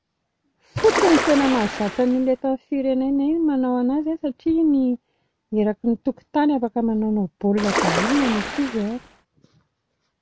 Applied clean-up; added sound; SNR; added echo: none; Ocean; 4 dB; none.